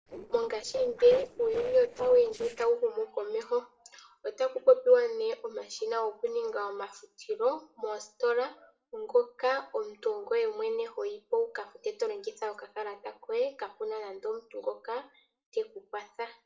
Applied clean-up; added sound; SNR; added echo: neural separator model SepFormer DNS4.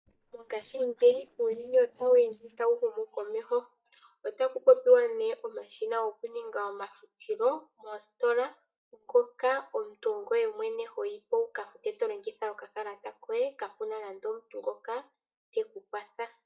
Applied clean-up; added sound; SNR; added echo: neural mask model DeepFilterNet 3.